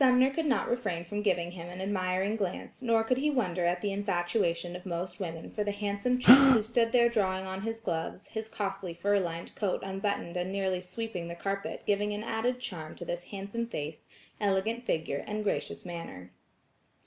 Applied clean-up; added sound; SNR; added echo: none; Gasp; -3 dB; none.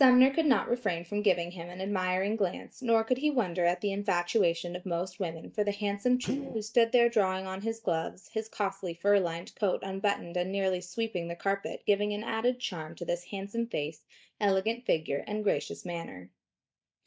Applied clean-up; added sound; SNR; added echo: neural mask model DeepFilterNet 3.